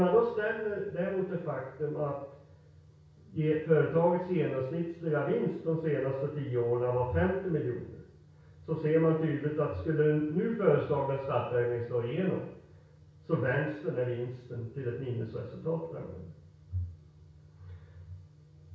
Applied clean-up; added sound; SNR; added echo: none; none; none; reverberation time 0.6 s.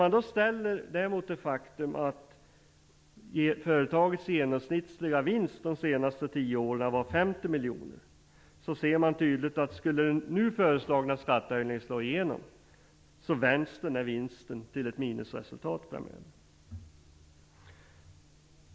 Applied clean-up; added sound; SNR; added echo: none; none; none; none.